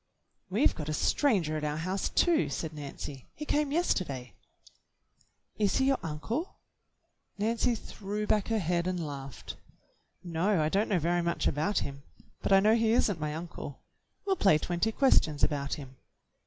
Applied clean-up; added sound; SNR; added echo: none; none; none; none.